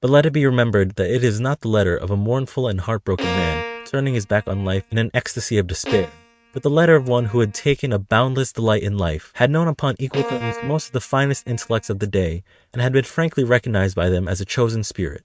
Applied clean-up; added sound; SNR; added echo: neural mask model RNNoise.